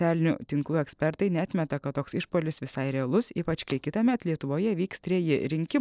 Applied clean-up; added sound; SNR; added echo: neural separator model SepFormer DNS4.